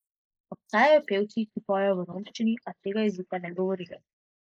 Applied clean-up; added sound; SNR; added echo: neural mask model Resemble Enhance denoiser.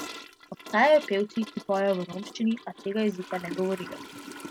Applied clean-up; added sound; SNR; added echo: none; Toilet flush / Gurgling; 15 dB; none.